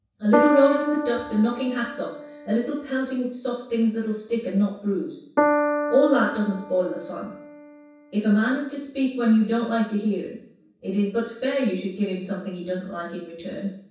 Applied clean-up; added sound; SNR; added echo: none; Piano; 3 dB; reverberation time 0.7 s.